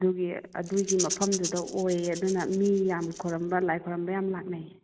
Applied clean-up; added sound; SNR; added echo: none; Rattle / Rattle (instrument); 10 dB; none.